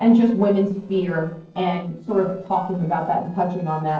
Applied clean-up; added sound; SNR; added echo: neural separator model SepFormer DNS4.